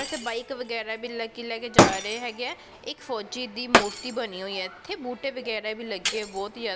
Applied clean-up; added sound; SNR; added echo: none; Shatter; -3 dB; none.